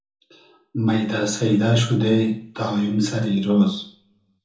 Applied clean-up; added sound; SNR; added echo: none; none; none; reverberation time 1.0 s.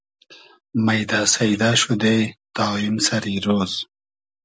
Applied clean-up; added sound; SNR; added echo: none; none; none; none.